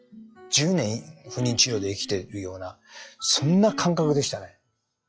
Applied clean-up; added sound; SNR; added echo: classical method log-MMSE.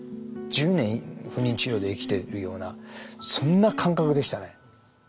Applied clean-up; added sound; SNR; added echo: none; Cough; 12 dB; none.